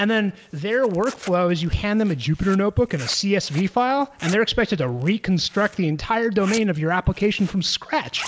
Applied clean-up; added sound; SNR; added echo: neural mask model Resemble Enhance denoiser.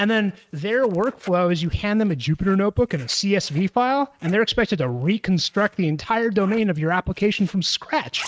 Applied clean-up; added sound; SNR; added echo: neural mask model RNNoise.